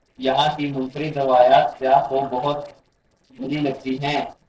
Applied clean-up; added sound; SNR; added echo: neural separator model SepFormer DNS4.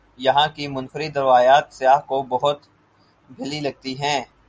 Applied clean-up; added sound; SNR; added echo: none; none; none; none.